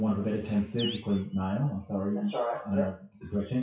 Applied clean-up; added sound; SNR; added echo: classical method WPE with log-MMSE.